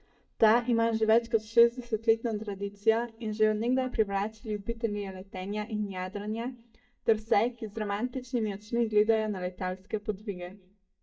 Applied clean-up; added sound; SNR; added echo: neural mask model DeepFilterNet 3.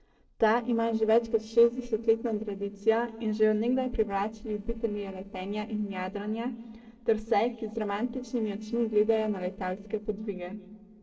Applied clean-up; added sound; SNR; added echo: neural separator model SepFormer DNS4.